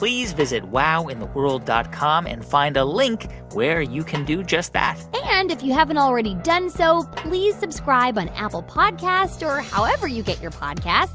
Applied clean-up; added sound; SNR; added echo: none; Snare drum; 19 dB; none.